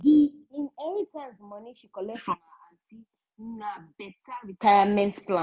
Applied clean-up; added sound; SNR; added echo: none; none; none; none.